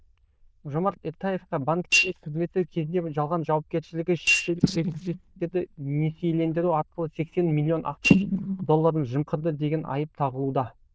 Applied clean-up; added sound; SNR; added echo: neural diffusion model UNIVERSE++.